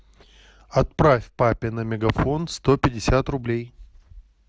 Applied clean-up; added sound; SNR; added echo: none; none; none; none.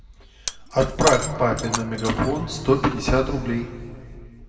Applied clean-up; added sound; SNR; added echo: none; Shatter; 10 dB; reverberation time 1.9 s.